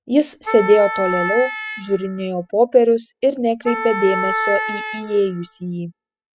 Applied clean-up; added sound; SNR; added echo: classical method spectral subtraction.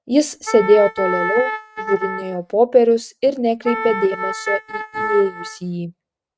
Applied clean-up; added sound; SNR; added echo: neural mask model RNNoise.